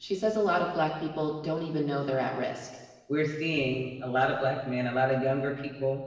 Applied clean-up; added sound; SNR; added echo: neural separator model SepFormer DNS4.